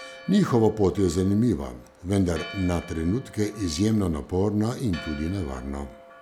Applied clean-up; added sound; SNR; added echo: none; Church bell; 20 dB; none.